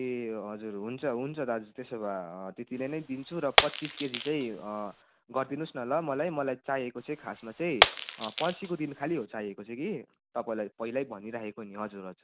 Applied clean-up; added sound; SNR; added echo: none; Shatter; -1 dB; none.